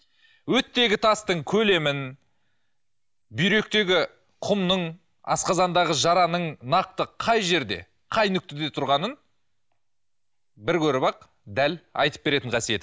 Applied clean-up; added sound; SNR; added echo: none; none; none; none.